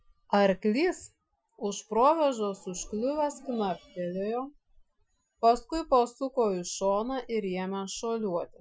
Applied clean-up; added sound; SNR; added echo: classical method Wiener filter.